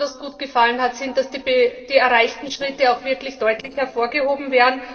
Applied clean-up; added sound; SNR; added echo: neural separator model SepFormer DNS4.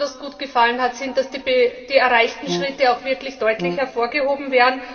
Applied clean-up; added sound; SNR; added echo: none; Brass instrument; 11 dB; reverberation time 1.8 s.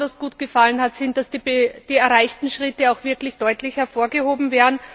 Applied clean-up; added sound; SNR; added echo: none; none; none; none.